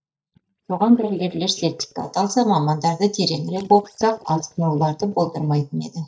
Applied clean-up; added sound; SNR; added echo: neural mask model DeepFilterNet 3.